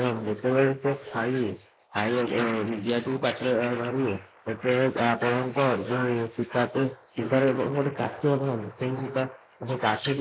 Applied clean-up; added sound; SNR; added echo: neural mask model Resemble Enhance denoiser.